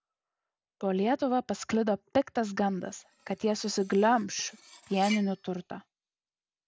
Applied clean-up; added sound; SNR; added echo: none; Cutlery, silverware; 17 dB; none.